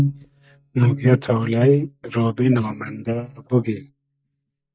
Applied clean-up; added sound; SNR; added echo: neural mask model DeepFilterNet 3.